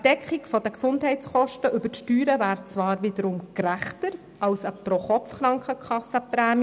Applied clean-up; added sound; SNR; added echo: none; none; none; none.